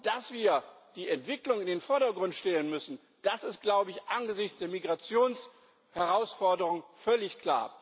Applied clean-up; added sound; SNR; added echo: none; none; none; none.